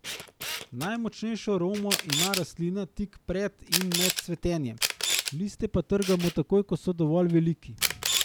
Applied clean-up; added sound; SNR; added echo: none; Camera; 4 dB; none.